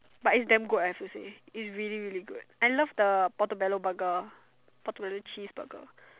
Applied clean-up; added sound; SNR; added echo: none; none; none; none.